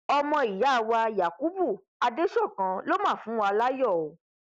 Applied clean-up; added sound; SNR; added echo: none; none; none; none.